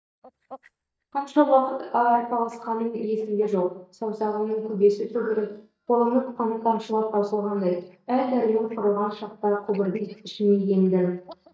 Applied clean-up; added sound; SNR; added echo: neural mask model DeepFilterNet 3.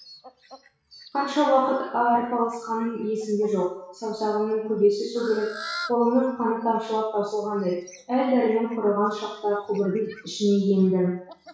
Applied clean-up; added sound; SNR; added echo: classical method WPE with log-MMSE.